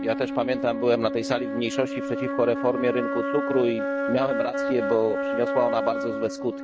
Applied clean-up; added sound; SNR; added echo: neural mask model RNNoise.